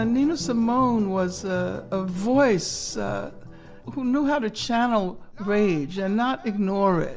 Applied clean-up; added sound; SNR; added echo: none; none; none; none.